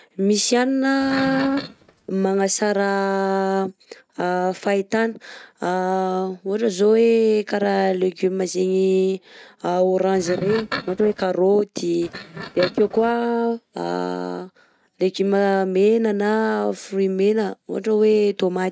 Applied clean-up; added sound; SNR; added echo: neural mask model RNNoise.